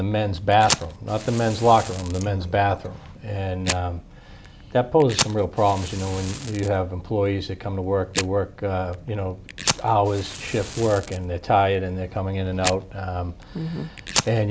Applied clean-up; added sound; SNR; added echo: none; Fire; 10 dB; none.